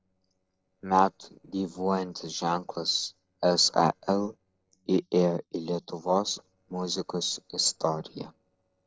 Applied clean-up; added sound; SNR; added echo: neural separator model SepFormer DNS4.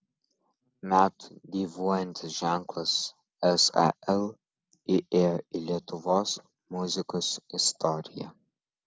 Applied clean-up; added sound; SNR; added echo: none; none; none; none.